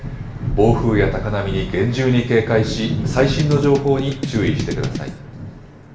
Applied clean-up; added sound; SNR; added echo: none; Drum kit; 9 dB; reverberation time 0.5 s.